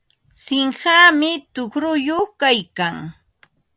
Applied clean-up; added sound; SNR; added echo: none; none; none; none.